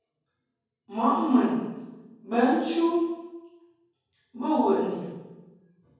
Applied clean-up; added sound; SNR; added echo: none; none; none; reverberation time 1.3 s.